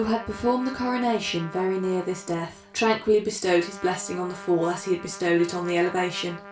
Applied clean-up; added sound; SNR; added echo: none; Trumpet; 16 dB; reverberation time 0.3 s.